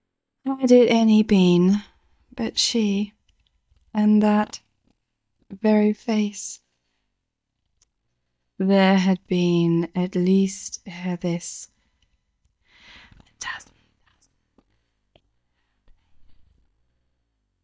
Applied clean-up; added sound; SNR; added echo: neural mask model DeepFilterNet 3.